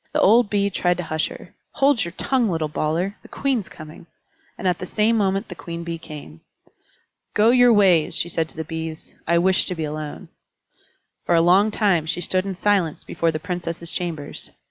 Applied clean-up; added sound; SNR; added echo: none; none; none; none.